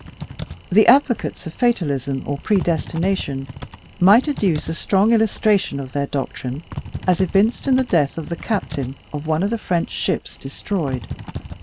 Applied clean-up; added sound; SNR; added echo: none; Typing; 14 dB; none.